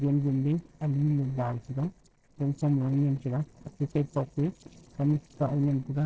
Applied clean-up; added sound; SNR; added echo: neural separator model SepFormer DNS4.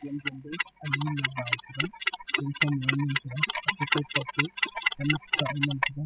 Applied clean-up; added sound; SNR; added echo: classical method spectral subtraction.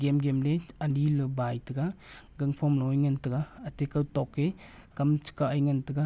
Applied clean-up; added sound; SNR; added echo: none; none; none; none.